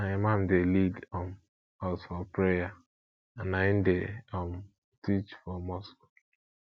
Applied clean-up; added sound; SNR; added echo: none; none; none; none.